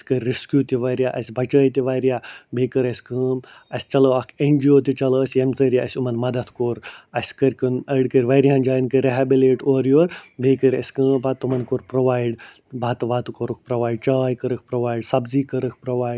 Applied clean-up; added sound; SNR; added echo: none; none; none; none.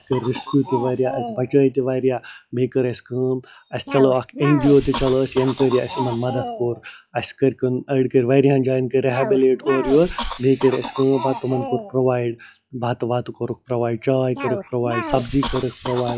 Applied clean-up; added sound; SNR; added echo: classical method log-MMSE.